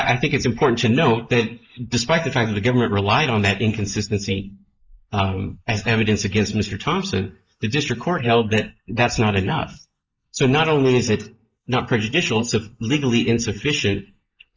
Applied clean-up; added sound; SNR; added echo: neural mask model Resemble Enhance denoiser.